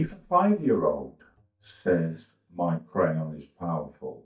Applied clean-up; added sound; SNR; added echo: neural mask model DeepFilterNet 3.